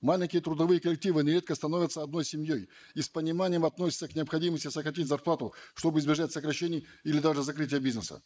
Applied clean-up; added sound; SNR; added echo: neural mask model Resemble Enhance denoiser.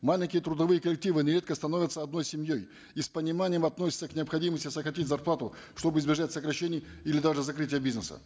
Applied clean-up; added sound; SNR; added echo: none; none; none; none.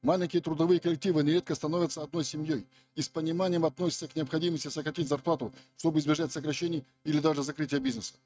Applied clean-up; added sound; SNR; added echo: neural mask model RNNoise.